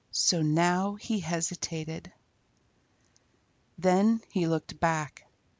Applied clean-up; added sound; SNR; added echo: none; none; none; none.